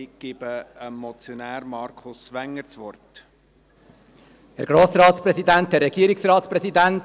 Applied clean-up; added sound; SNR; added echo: none; none; none; none.